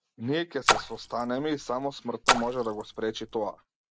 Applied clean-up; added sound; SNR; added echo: none; Splash, splatter; -1 dB; none.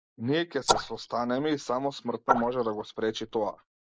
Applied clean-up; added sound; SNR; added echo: neural mask model Resemble Enhance denoiser.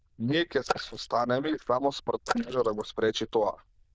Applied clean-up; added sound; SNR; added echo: neural diffusion model UNIVERSE++.